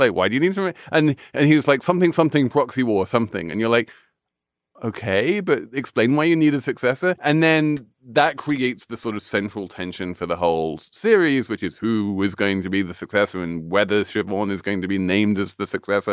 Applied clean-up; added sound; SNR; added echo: none; none; none; none.